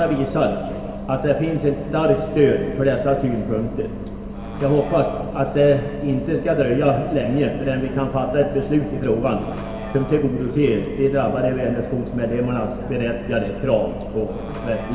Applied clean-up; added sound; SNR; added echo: none; Bus; 11 dB; reverberation time 2.6 s.